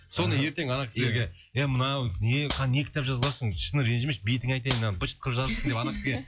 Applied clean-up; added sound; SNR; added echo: classical method log-MMSE.